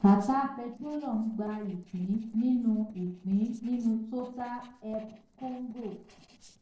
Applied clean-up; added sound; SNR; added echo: neural separator model SepFormer DNS4.